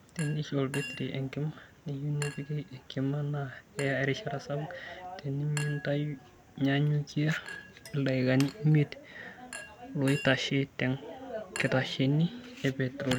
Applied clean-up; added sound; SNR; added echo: none; Chink, clink; 17 dB; none.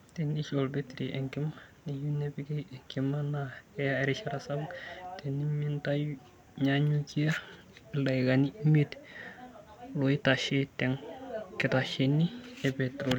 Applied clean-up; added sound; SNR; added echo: none; none; none; none.